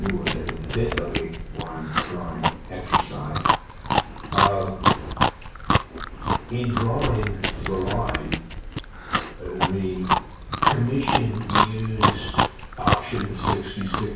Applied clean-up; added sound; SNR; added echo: none; Chewing, mastication; -4 dB; reverberation time 0.6 s.